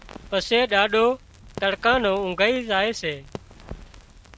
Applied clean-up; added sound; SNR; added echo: none; Crackle; 18 dB; none.